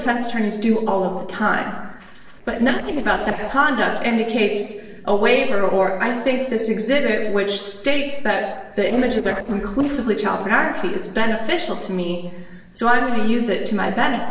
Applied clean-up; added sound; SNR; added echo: neural separator model SepFormer DNS4.